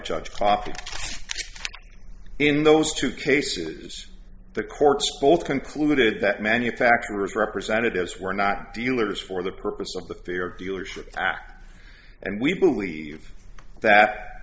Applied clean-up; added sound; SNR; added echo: none; none; none; none.